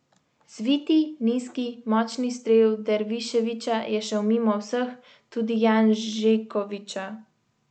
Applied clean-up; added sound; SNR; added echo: none; none; none; none.